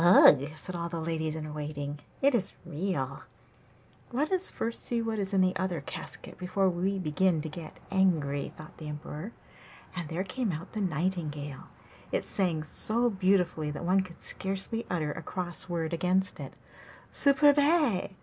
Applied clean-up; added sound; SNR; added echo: none; none; none; none.